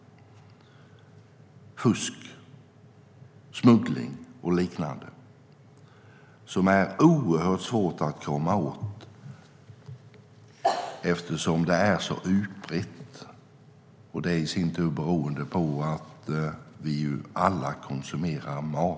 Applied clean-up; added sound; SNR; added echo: none; none; none; none.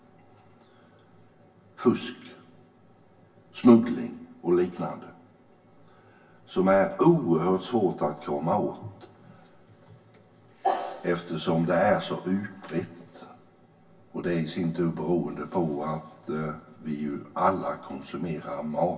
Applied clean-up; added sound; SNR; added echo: none; none; none; reverberation time 0.1 s.